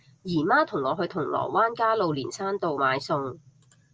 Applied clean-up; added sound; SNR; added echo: none; none; none; none.